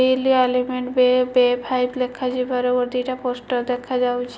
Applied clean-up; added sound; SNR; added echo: none; none; none; none.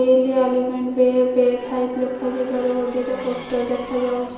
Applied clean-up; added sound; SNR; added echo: none; Race car, auto racing / Accelerating, revving, vroom; 18 dB; reverberation time 1.0 s.